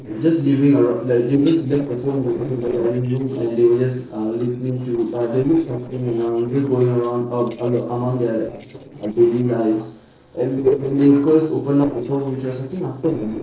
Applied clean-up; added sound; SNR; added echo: neural separator model SepFormer DNS4.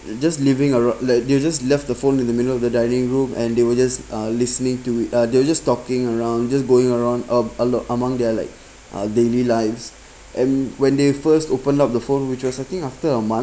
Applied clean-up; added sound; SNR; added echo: none; none; none; none.